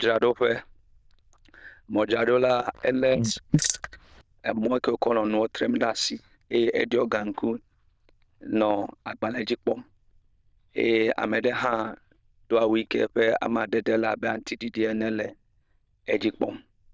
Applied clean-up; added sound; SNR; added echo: neural diffusion model UNIVERSE++.